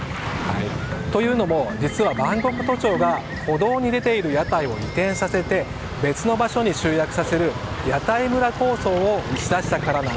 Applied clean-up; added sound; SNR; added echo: none; Thunder / Rain + Bird; 16 dB; none.